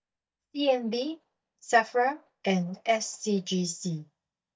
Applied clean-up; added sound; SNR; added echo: neural mask model DeepFilterNet 3.